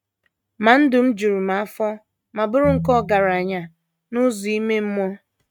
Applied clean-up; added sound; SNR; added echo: neural mask model RNNoise.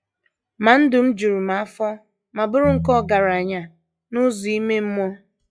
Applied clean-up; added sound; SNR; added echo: classical method log-MMSE.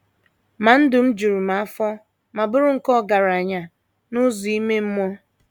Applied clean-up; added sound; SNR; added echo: none; none; none; none.